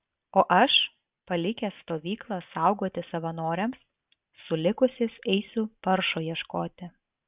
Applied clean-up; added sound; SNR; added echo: none; none; none; none.